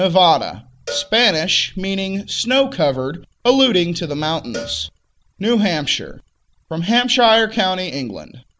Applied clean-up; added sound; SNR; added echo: none; Cowbell; 18 dB; none.